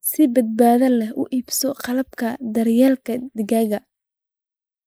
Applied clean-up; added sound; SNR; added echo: neural mask model Resemble Enhance denoiser.